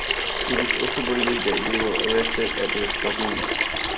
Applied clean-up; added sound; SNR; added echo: none; Sink (filling or washing) / Water tap, faucet; -2 dB; none.